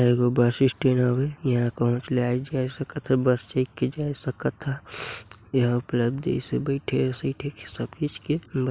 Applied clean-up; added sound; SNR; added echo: none; none; none; none.